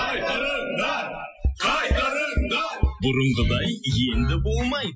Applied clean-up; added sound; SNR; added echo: classical method Wiener filter.